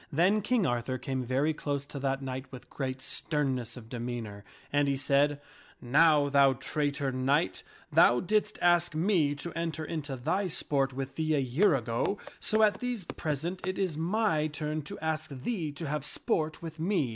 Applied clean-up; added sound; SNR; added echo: none; Walk, footsteps; 15 dB; none.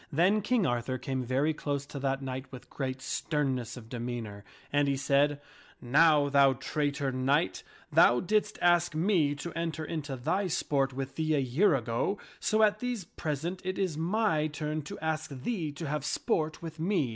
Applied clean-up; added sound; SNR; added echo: none; none; none; none.